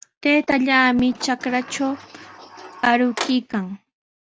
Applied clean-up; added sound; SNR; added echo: none; Sliding door; 14 dB; none.